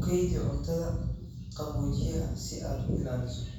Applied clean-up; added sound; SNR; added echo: none; none; none; reverberation time 0.6 s.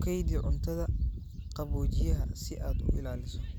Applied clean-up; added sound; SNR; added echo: none; none; none; none.